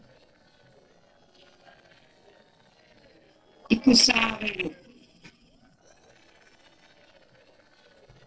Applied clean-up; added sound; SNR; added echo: neural separator model SepFormer DNS4.